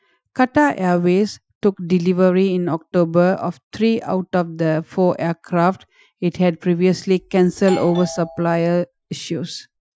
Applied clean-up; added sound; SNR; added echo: classical method Wiener filter.